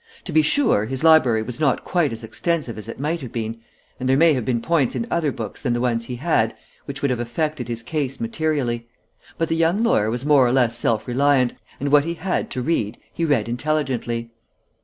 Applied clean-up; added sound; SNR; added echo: none; none; none; none.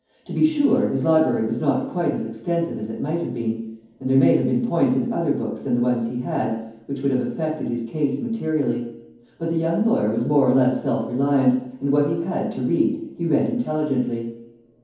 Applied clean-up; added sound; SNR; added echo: none; none; none; reverberation time 0.9 s.